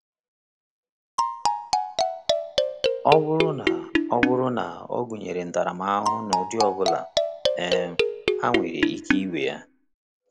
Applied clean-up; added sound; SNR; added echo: none; Marimba, xylophone; -3 dB; none.